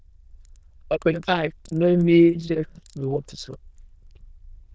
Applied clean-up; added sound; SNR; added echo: neural diffusion model UNIVERSE++.